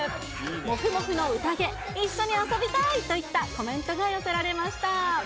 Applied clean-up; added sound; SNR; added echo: none; none; none; none.